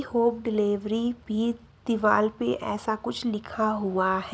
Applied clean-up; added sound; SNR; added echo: none; none; none; none.